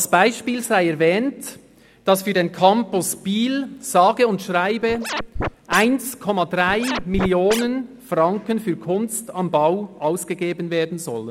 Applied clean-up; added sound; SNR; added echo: none; Scratching (performance technique); 8 dB; none.